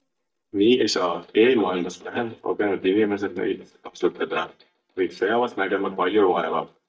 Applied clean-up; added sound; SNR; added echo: neural mask model DeepFilterNet 3.